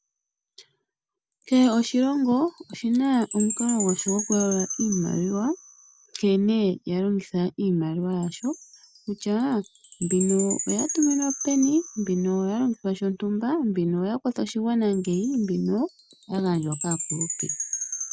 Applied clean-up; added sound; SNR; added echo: none; Chime; 11 dB; none.